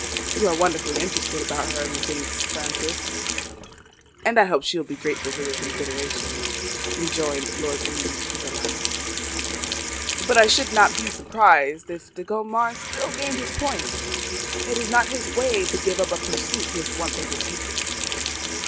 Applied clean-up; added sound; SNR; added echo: none; Sink (filling or washing) / Water tap, faucet; 3 dB; none.